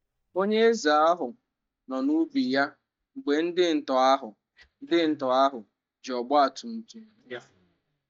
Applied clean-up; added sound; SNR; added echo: neural mask model DeepFilterNet 3.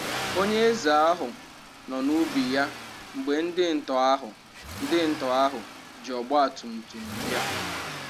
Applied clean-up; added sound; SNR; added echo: none; Accelerating, revving, vroom; 10 dB; none.